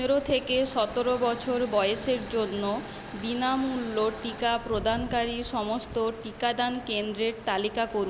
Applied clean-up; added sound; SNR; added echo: none; Engine / Mechanisms; 17 dB; none.